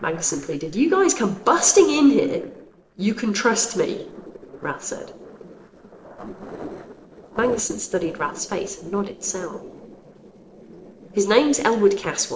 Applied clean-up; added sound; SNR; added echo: neural separator model SepFormer DNS4.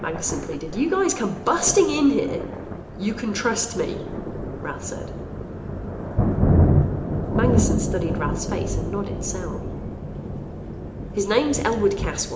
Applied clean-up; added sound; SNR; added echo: none; Thunder; -1 dB; reverberation time 0.8 s.